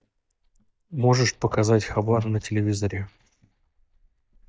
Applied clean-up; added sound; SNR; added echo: neural mask model DeepFilterNet 3.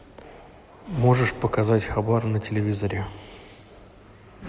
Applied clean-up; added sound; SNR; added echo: none; none; none; none.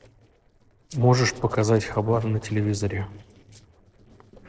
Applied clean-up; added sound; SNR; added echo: neural separator model SepFormer DNS4.